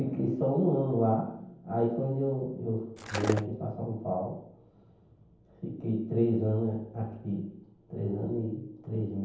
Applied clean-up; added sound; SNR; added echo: none; Skateboard; 2 dB; reverberation time 0.9 s.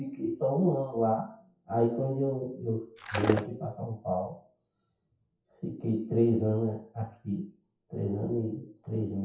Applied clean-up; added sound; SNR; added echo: classical method WPE with log-MMSE.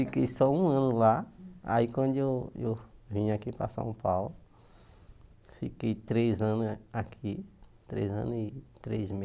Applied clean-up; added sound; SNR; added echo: none; none; none; none.